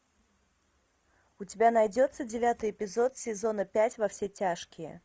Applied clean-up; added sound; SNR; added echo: none; none; none; none.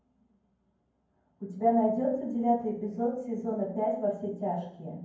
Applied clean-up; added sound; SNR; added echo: none; none; none; reverberation time 0.9 s.